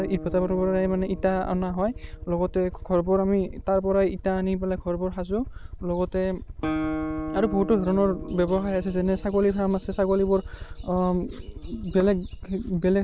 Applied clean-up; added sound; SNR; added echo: none; Guitar + Aircraft; 10 dB; none.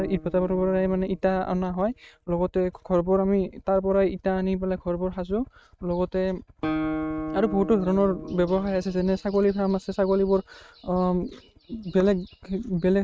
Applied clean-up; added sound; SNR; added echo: neural mask model RNNoise.